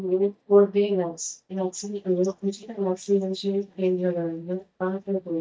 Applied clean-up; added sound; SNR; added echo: neural mask model DeepFilterNet 3.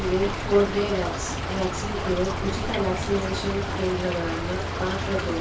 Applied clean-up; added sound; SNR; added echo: none; Stream / Trickle, dribble; 2 dB; reverberation time 0.3 s.